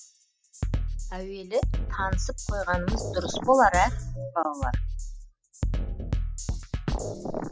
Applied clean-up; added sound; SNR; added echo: classical method spectral subtraction.